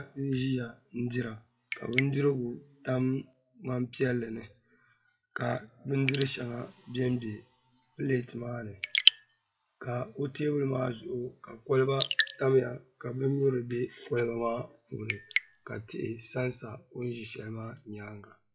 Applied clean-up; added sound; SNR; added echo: classical method WPE with log-MMSE.